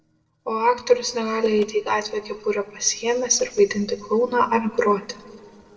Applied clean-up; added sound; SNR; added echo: neural separator model SepFormer DNS4.